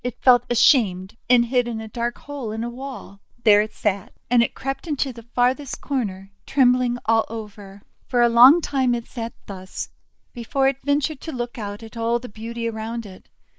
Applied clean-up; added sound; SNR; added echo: neural mask model Resemble Enhance denoiser.